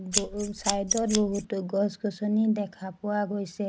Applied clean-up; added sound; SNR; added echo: none; Scissors; 3 dB; none.